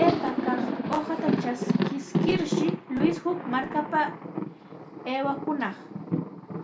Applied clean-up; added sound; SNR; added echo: none; Thunder; 0 dB; reverberation time 0.3 s.